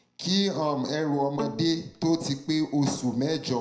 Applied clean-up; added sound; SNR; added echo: none; Bowed string instrument; 13 dB; reverberation time 0.5 s.